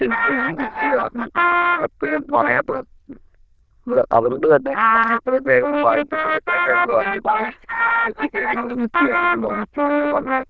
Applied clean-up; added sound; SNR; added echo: neural diffusion model UNIVERSE++.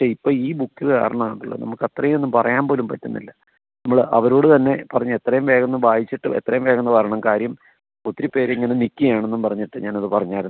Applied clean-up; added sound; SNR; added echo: none; none; none; none.